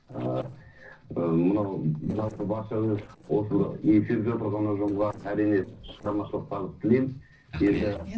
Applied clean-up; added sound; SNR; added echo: neural separator model SepFormer DNS4.